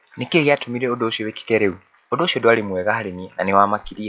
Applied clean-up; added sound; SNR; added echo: classical method log-MMSE.